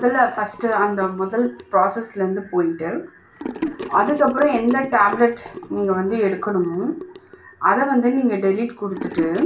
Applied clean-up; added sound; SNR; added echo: none; Sink (filling or washing) / Gurgling; 14 dB; reverberation time 0.2 s.